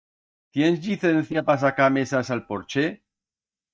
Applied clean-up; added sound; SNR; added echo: neural mask model DeepFilterNet 3.